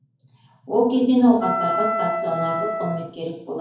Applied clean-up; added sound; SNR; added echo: none; Wind instrument, woodwind instrument; 3 dB; reverberation time 0.7 s.